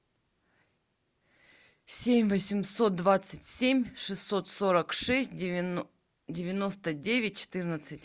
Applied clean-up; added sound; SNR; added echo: none; none; none; none.